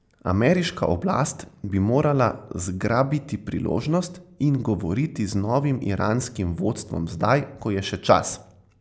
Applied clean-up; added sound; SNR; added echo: none; none; none; none.